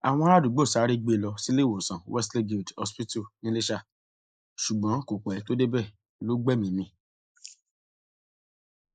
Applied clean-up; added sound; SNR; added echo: neural mask model Resemble Enhance denoiser.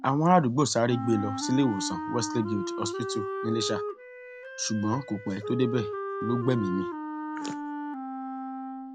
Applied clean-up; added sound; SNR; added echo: none; Wind instrument, woodwind instrument; 6 dB; none.